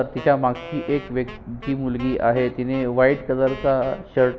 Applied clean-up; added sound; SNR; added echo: none; Wind instrument, woodwind instrument; 18 dB; none.